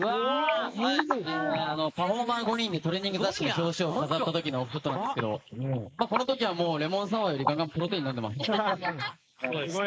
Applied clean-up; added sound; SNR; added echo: neural mask model Resemble Enhance denoiser.